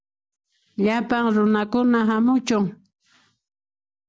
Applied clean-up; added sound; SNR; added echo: none; none; none; none.